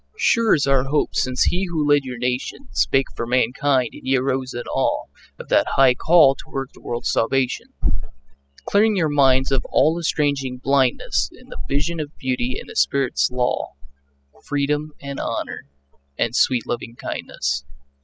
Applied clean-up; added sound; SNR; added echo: classical method spectral subtraction.